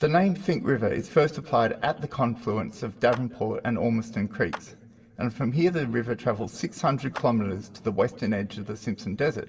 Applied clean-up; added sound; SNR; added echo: none; Clapping; 19 dB; reverberation time 2.2 s.